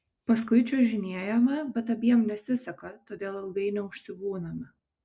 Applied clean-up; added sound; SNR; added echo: none; none; none; none.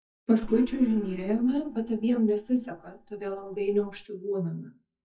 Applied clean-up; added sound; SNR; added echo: neural mask model DeepFilterNet 3.